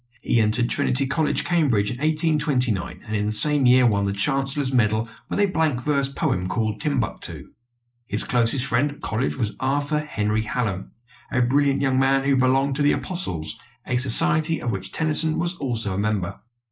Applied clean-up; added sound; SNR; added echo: neural mask model Resemble Enhance denoiser.